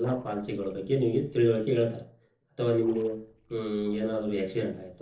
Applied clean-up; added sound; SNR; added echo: neural separator model SepFormer DNS4.